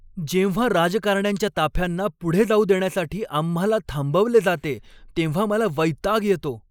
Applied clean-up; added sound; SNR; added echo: neural mask model Resemble Enhance denoiser.